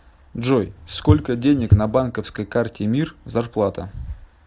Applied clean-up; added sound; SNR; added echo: none; Walk, footsteps / Bird vocalization, bird call, bird song; 1 dB; none.